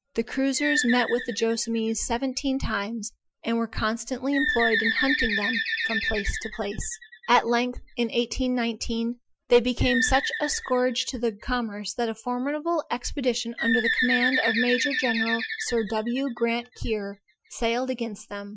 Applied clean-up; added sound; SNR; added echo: classical method Wiener filter.